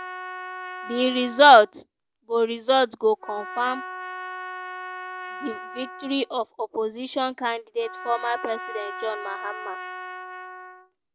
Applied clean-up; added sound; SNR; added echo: none; Trumpet; 12 dB; none.